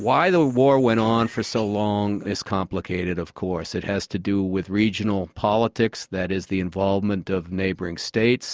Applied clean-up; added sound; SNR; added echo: none; none; none; none.